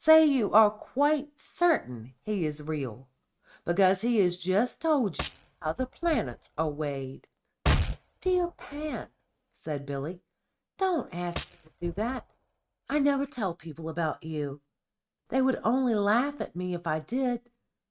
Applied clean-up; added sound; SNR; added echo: neural mask model RNNoise.